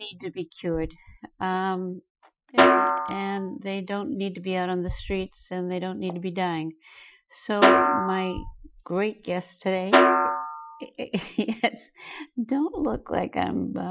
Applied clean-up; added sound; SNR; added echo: classical method Wiener filter.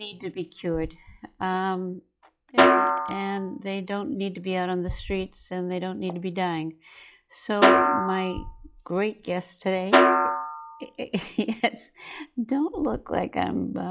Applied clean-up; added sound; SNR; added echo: classical method log-MMSE.